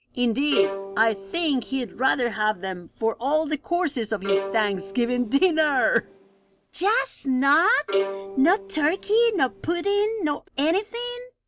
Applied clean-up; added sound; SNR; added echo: none; Bowed string instrument; 8 dB; none.